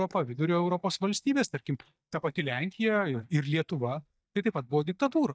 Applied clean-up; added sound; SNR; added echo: neural mask model DeepFilterNet 3.